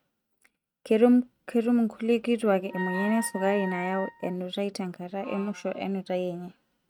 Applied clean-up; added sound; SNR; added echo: neural mask model RNNoise.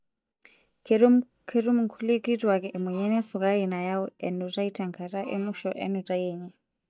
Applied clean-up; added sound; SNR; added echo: neural mask model DeepFilterNet 3.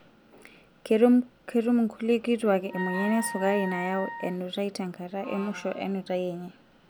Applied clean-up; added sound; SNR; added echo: none; Wind instrument, woodwind instrument; 10 dB; none.